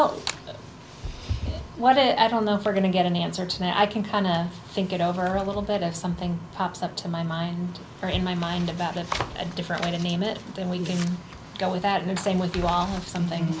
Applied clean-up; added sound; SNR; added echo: none; none; none; none.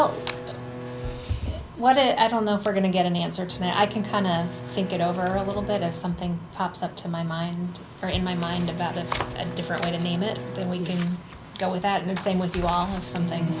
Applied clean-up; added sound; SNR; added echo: none; Bowed string instrument; 13 dB; none.